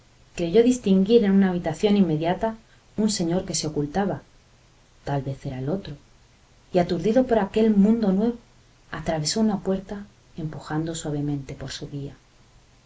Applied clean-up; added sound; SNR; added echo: none; none; none; none.